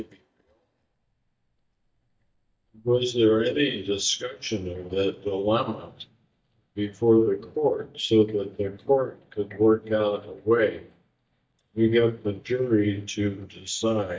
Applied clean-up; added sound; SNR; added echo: neural mask model DeepFilterNet 3.